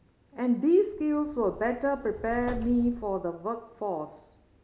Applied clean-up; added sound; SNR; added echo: none; Subway, metro, underground; 15 dB; none.